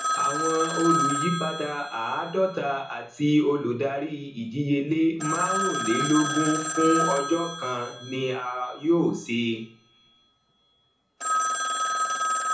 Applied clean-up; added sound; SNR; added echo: none; Telephone; 3 dB; reverberation time 0.7 s.